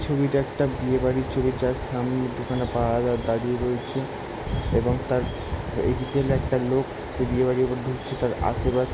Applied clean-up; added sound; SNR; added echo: none; none; none; none.